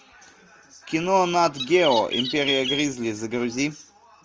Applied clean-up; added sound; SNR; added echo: none; Bird; 6 dB; none.